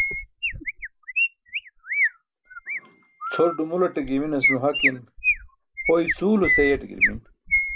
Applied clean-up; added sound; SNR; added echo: none; Chirp, tweet; 0 dB; none.